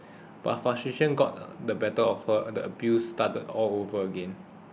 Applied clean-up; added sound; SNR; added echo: none; none; none; none.